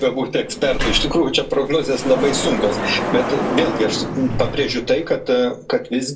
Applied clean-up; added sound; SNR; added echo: none; Sliding door; 6 dB; reverberation time 0.2 s.